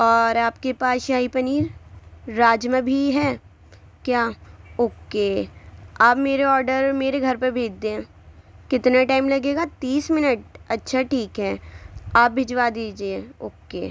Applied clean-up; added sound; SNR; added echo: none; none; none; none.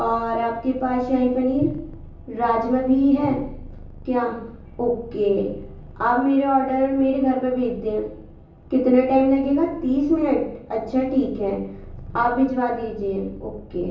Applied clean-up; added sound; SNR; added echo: none; Purr; 19 dB; reverberation time 0.7 s.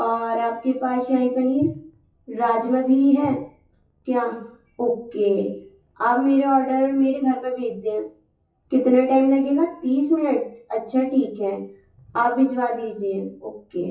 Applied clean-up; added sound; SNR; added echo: classical method WPE with log-MMSE.